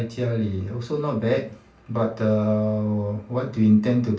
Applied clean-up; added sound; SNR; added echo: none; none; none; reverberation time 0.3 s.